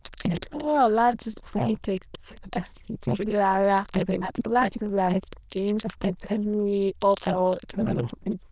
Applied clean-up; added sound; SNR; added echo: neural diffusion model UNIVERSE++.